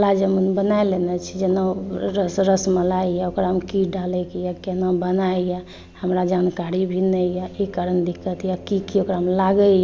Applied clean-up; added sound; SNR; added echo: none; Brass instrument; 20 dB; none.